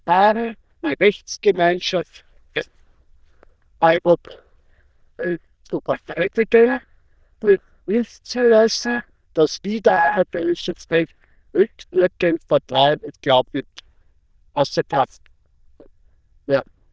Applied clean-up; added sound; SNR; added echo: neural diffusion model UNIVERSE++.